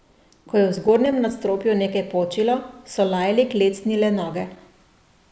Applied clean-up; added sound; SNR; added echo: none; none; none; none.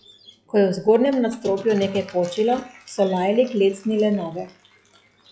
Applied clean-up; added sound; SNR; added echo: classical method log-MMSE.